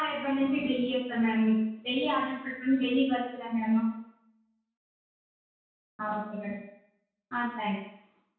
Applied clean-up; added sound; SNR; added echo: none; none; none; reverberation time 0.6 s.